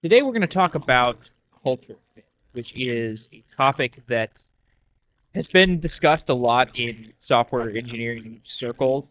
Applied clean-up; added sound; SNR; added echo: neural mask model DeepFilterNet 3.